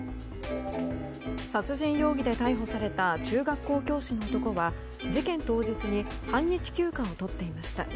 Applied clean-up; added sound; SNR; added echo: none; Plucked string instrument; 8 dB; none.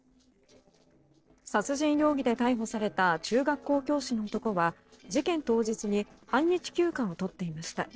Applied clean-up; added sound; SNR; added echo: neural separator model SepFormer DNS4.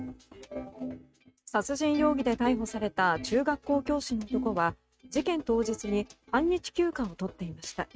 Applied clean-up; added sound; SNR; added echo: neural mask model RNNoise.